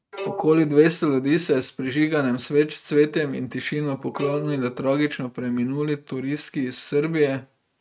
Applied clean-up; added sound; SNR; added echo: neural mask model RNNoise.